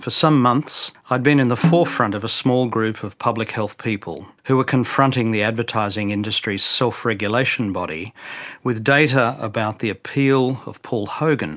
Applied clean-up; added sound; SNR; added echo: none; Snare drum; 6 dB; none.